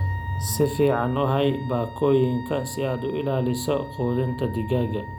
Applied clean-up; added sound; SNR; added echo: none; Wind instrument, woodwind instrument; 16 dB; none.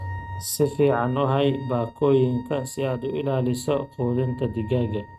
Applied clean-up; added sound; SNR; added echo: neural mask model RNNoise.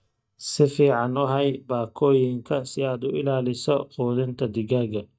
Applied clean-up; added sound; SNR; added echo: neural mask model DeepFilterNet 3.